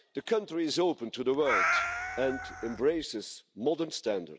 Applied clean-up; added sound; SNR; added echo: none; Meow; 1 dB; none.